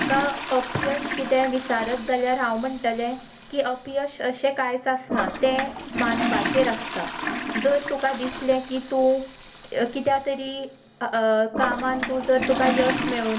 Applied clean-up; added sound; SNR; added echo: none; Toilet flush; 6 dB; reverberation time 0.3 s.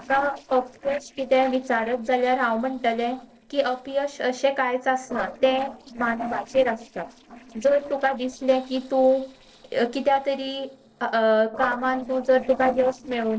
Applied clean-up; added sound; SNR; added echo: neural separator model SepFormer DNS4.